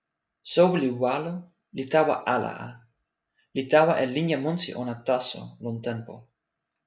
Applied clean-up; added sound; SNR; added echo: none; none; none; none.